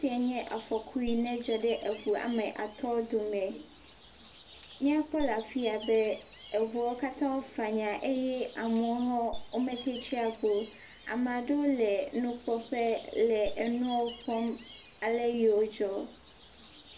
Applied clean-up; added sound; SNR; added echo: none; Gull, seagull; 16 dB; reverberation time 0.3 s.